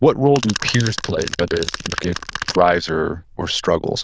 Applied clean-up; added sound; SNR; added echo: neural diffusion model UNIVERSE++.